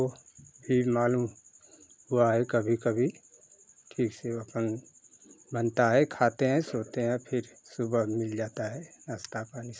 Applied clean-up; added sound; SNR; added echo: none; none; none; none.